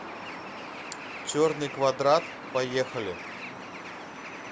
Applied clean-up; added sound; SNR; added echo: none; Bird; 9 dB; none.